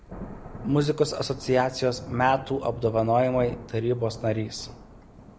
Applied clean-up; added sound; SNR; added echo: none; Thunder / Rain; 15 dB; none.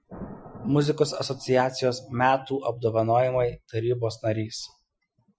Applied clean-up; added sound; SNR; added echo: classical method Wiener filter.